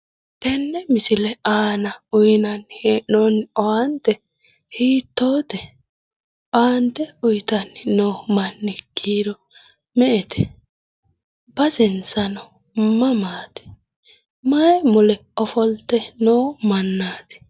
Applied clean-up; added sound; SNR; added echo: none; none; none; none.